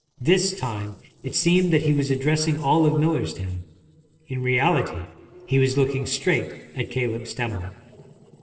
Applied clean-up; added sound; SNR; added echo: neural separator model SepFormer DNS4.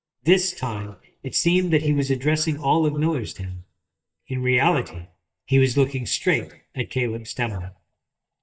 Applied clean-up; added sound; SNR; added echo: neural mask model DeepFilterNet 3.